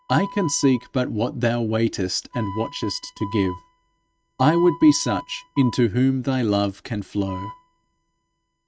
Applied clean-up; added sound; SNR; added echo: neural mask model RNNoise.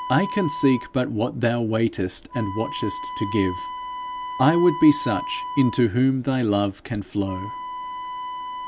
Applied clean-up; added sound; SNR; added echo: none; Wind instrument, woodwind instrument; 10 dB; none.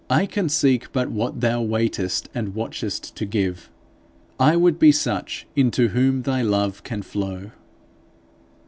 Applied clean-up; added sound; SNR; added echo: none; none; none; none.